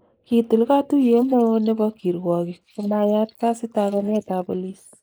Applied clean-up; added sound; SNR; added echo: neural mask model Resemble Enhance denoiser.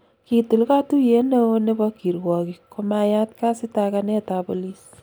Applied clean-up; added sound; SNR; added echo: none; none; none; none.